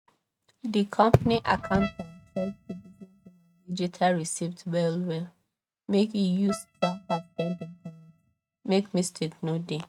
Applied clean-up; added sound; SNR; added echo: neural mask model RNNoise.